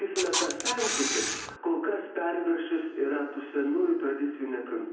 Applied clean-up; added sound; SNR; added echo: none; Camera; 1 dB; reverberation time 0.9 s.